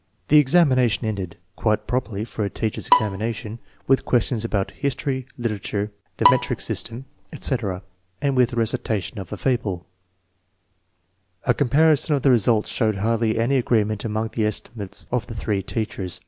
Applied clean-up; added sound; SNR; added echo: none; Bowed string instrument; 4 dB; none.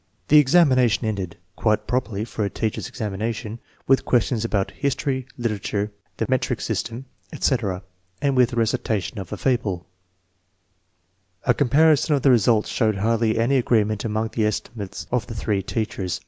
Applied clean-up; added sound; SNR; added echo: none; none; none; none.